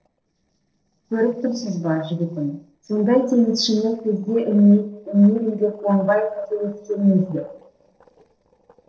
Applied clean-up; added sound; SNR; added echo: neural separator model SepFormer DNS4.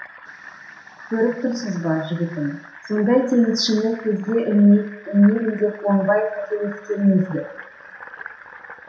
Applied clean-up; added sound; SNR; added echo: none; Fill (with liquid); 19 dB; reverberation time 0.7 s.